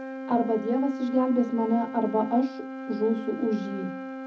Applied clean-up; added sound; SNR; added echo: none; Wind instrument, woodwind instrument; 9 dB; reverberation time 0.4 s.